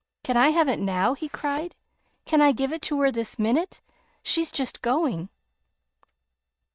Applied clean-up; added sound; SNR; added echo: neural mask model RNNoise.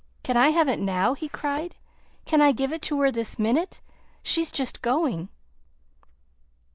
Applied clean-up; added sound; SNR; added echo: neural mask model Resemble Enhance denoiser.